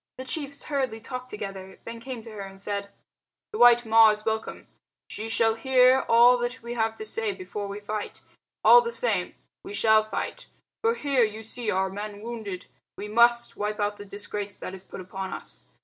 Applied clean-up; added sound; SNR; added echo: none; none; none; none.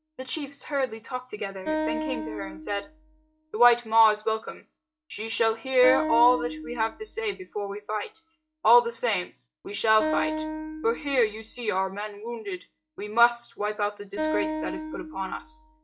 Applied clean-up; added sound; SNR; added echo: classical method log-MMSE.